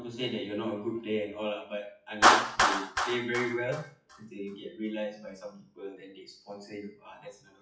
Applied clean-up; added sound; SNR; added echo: classical method WPE with log-MMSE.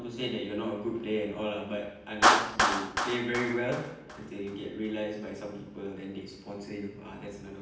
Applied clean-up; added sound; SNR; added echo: none; Clapping; -1 dB; reverberation time 0.9 s.